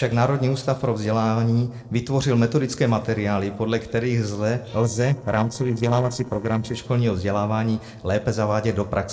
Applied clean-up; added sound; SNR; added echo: neural separator model SepFormer DNS4.